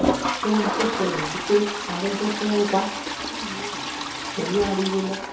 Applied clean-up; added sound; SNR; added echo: none; Toilet flush; 2 dB; reverberation time 2.6 s.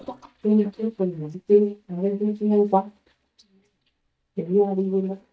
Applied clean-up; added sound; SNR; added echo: neural mask model DeepFilterNet 3.